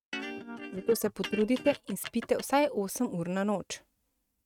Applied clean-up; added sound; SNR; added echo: neural mask model RNNoise.